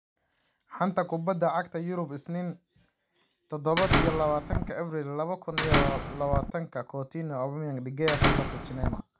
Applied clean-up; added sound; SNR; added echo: none; Slam; -4 dB; none.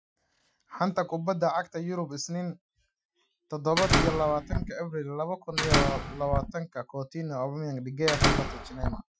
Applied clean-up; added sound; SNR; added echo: classical method Wiener filter.